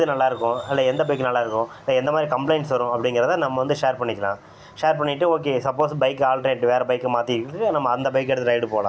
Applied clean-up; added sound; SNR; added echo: none; none; none; none.